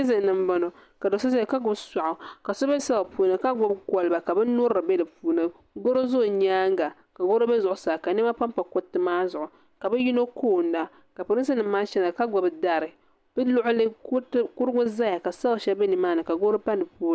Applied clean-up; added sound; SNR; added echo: none; none; none; none.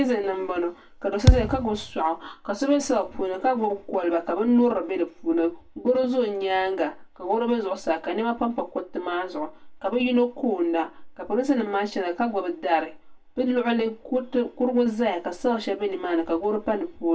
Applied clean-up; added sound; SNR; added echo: none; Thump, thud; -3 dB; reverberation time 0.2 s.